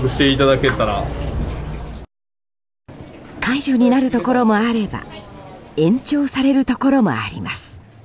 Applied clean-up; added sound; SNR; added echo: none; none; none; none.